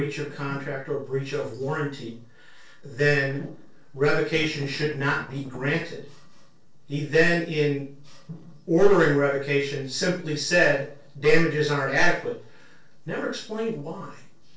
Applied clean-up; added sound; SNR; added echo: neural separator model SepFormer DNS4.